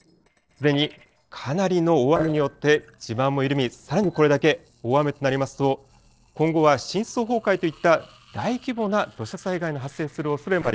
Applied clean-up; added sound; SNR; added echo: neural separator model SepFormer DNS4.